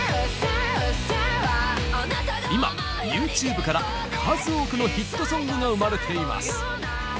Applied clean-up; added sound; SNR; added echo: none; Electric guitar; 18 dB; none.